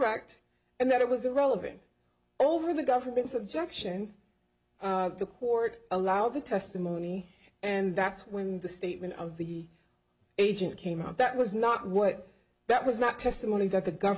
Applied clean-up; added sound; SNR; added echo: none; none; none; none.